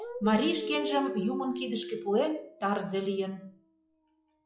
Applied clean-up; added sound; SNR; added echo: classical method log-MMSE.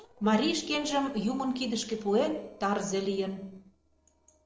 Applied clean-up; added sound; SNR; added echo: neural separator model SepFormer DNS4.